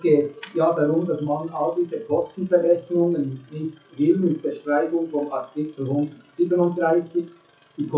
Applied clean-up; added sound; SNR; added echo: classical method WPE with log-MMSE.